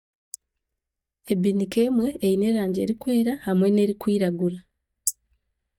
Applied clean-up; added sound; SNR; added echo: neural mask model DeepFilterNet 3.